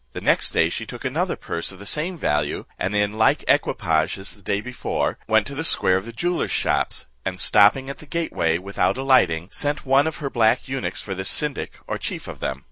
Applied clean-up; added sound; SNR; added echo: none; none; none; none.